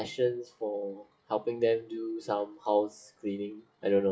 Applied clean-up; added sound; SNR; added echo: classical method WPE with log-MMSE.